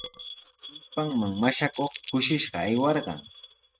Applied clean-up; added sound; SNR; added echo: neural mask model RNNoise.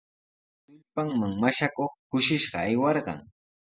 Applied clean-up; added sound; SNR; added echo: none; none; none; none.